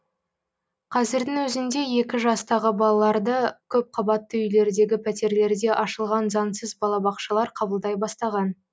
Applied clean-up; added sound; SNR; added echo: none; none; none; none.